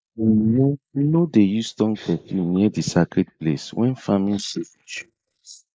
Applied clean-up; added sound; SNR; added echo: neural mask model Resemble Enhance denoiser.